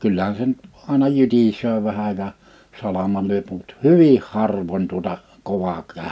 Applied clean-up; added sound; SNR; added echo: none; none; none; none.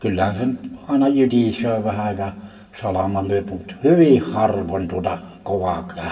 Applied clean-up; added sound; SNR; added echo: none; none; none; reverberation time 0.9 s.